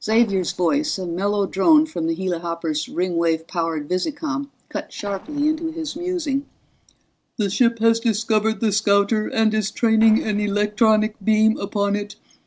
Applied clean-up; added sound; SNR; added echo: neural separator model SepFormer DNS4.